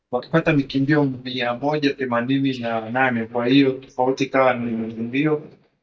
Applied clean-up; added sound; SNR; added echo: neural mask model DeepFilterNet 3.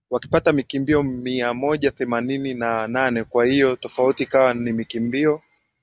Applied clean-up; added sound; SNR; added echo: none; none; none; none.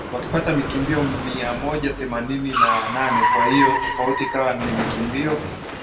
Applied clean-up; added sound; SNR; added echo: none; Car; 0 dB; reverberation time 0.7 s.